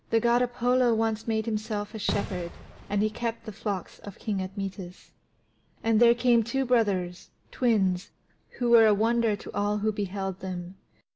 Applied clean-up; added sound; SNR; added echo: none; Fireworks; 10 dB; none.